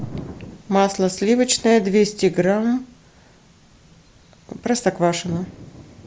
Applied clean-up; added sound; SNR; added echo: none; Thunder; 19 dB; none.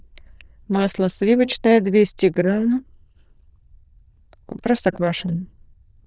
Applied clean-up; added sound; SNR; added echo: neural diffusion model UNIVERSE++.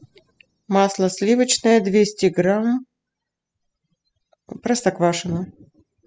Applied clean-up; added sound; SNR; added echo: classical method spectral subtraction.